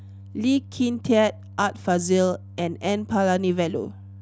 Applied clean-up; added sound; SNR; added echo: none; Organ; 18 dB; none.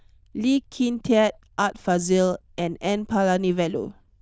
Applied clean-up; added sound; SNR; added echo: neural diffusion model UNIVERSE++.